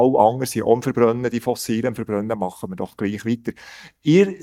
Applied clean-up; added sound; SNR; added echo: neural mask model DeepFilterNet 3.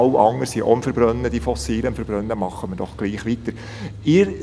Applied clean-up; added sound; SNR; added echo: none; Car; 15 dB; none.